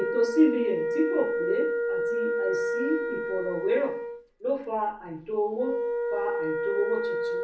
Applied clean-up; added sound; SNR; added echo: none; Wind instrument, woodwind instrument; 0 dB; reverberation time 0.6 s.